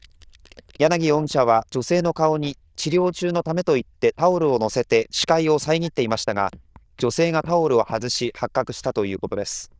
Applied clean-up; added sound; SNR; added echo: neural diffusion model UNIVERSE++.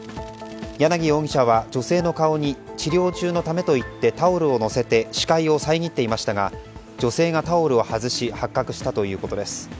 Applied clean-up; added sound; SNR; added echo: none; none; none; none.